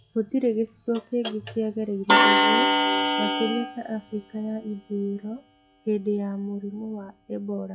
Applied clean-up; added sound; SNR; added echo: classical method log-MMSE.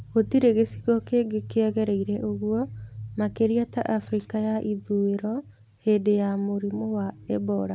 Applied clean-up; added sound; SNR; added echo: none; none; none; none.